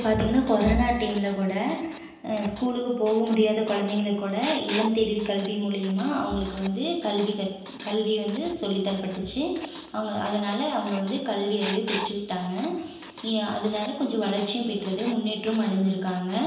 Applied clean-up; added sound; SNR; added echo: none; Writing; 16 dB; reverberation time 0.9 s.